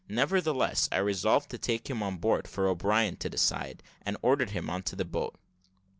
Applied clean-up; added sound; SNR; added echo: none; none; none; none.